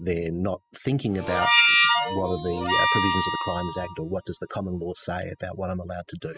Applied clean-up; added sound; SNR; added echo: classical method spectral subtraction.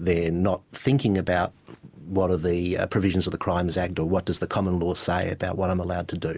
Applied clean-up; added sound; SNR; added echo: none; none; none; none.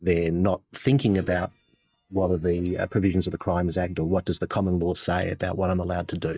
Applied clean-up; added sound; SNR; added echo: neural mask model DeepFilterNet 3.